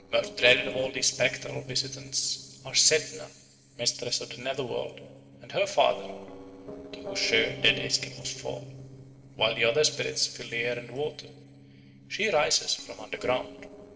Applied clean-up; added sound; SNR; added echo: neural separator model SepFormer DNS4.